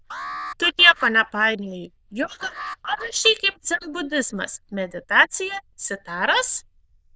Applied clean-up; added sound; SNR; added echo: neural diffusion model UNIVERSE++.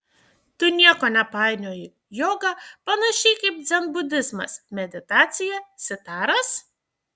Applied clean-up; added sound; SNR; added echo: none; none; none; none.